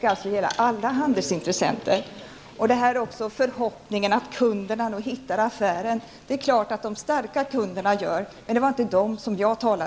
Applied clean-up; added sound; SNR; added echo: none; none; none; none.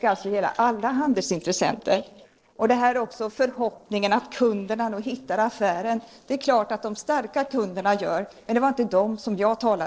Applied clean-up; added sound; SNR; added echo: neural separator model SepFormer DNS4.